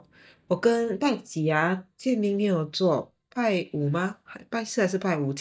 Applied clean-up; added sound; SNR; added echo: neural mask model DeepFilterNet 3.